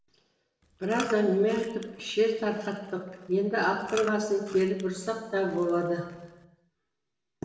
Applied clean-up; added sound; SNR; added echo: none; Chewing, mastication; 16 dB; reverberation time 1.0 s.